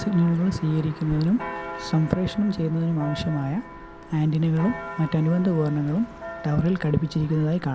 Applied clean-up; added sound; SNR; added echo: none; Church bell; 14 dB; none.